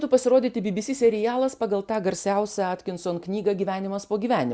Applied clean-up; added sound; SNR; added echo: none; none; none; none.